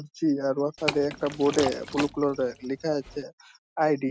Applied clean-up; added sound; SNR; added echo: none; Liquid; 9 dB; none.